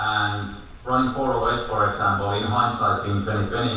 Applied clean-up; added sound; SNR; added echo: none; Water; 18 dB; reverberation time 0.7 s.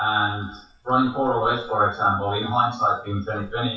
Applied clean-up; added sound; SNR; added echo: classical method WPE with log-MMSE.